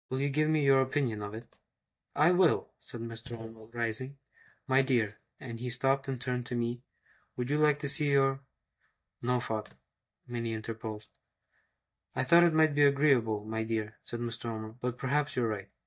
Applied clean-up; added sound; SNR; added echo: neural mask model DeepFilterNet 3.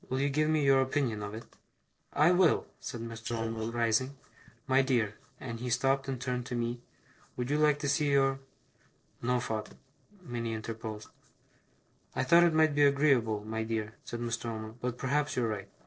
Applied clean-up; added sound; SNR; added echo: neural separator model SepFormer DNS4.